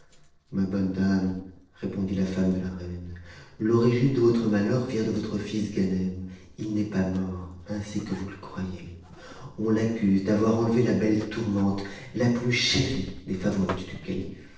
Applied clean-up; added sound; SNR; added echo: neural separator model SepFormer DNS4.